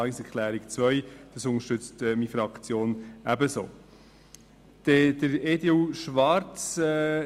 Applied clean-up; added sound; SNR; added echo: none; none; none; none.